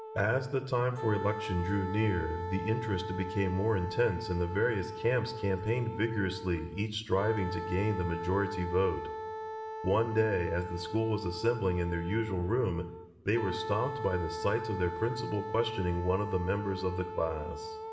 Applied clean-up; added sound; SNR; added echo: none; Wind instrument, woodwind instrument; 8 dB; reverberation time 1.0 s.